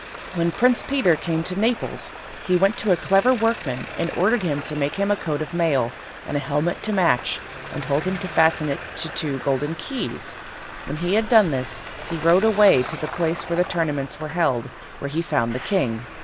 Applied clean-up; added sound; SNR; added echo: none; Traffic noise, roadway noise; 12 dB; none.